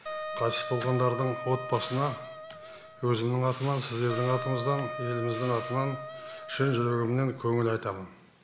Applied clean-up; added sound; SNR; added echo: none; Wind instrument, woodwind instrument; 9 dB; none.